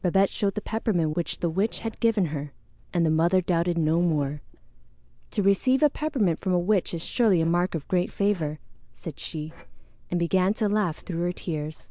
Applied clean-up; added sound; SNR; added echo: none; Writing; 19 dB; none.